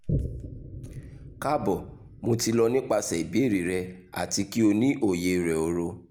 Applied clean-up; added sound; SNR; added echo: none; Boom; 12 dB; none.